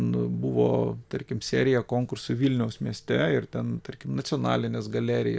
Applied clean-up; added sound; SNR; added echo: none; none; none; none.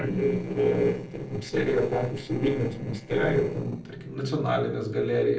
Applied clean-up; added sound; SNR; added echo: neural separator model SepFormer DNS4.